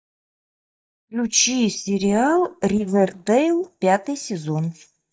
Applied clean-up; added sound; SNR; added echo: neural mask model DeepFilterNet 3.